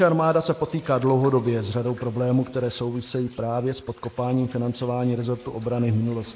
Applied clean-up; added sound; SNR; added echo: neural mask model Resemble Enhance denoiser.